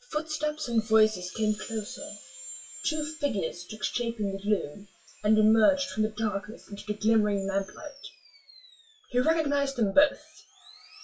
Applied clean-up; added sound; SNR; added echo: classical method WPE with log-MMSE.